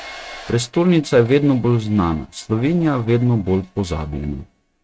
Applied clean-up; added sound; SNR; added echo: neural mask model RNNoise.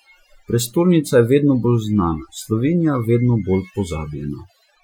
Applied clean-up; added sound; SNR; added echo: classical method Wiener filter.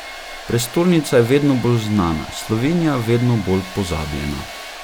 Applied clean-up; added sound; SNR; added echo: none; Domestic sounds, home sounds; 14 dB; none.